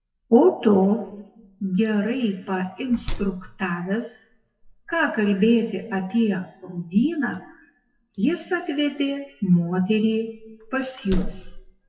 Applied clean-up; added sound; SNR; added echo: classical method WPE with log-MMSE.